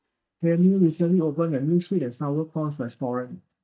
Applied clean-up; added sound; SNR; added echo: neural mask model DeepFilterNet 3.